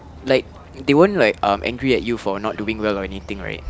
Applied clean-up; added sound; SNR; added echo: none; Bird; 17 dB; none.